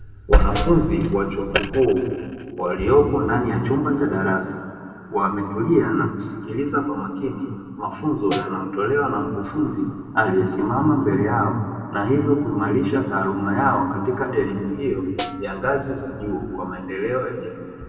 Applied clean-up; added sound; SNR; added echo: none; Snare drum; 13 dB; reverberation time 2.0 s.